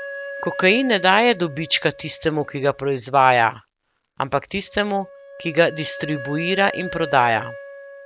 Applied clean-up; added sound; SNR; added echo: none; Wind instrument, woodwind instrument; 14 dB; none.